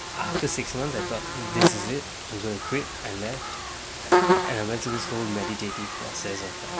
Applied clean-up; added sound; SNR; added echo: none; Buzz; -4 dB; none.